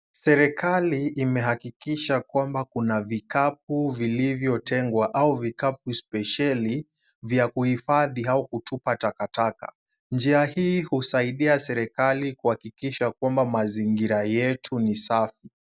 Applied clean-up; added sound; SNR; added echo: none; none; none; none.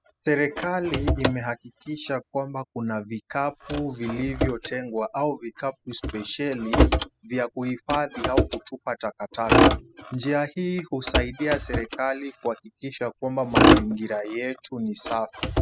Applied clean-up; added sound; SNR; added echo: classical method spectral subtraction.